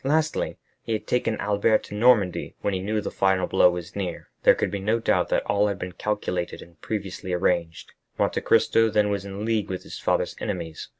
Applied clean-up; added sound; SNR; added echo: none; none; none; none.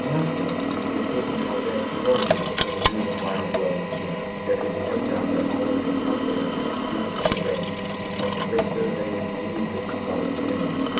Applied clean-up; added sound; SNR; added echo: none; Drill; -3 dB; reverberation time 0.6 s.